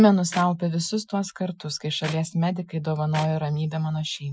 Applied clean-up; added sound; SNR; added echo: classical method Wiener filter.